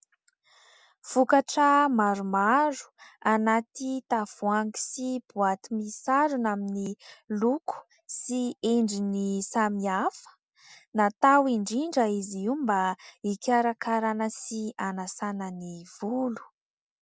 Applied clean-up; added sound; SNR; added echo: none; none; none; none.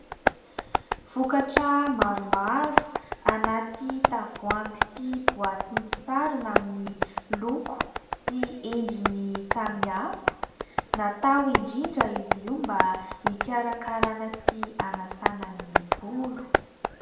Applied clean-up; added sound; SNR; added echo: none; Tap; 0 dB; reverberation time 0.8 s.